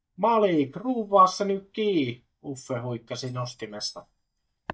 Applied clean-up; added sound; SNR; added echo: neural mask model DeepFilterNet 3.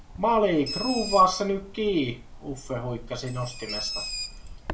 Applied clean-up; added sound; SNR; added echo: none; Bird; 10 dB; reverberation time 0.3 s.